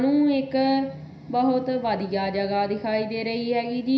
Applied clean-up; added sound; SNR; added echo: none; none; none; reverberation time 0.5 s.